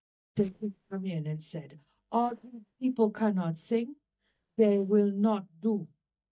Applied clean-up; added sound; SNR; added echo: neural mask model DeepFilterNet 3.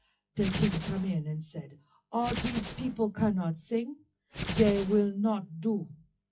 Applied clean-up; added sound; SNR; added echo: classical method WPE with log-MMSE.